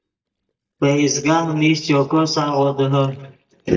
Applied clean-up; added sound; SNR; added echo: neural mask model DeepFilterNet 3.